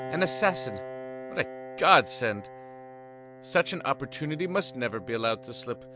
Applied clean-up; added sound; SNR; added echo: none; Piano; 12 dB; none.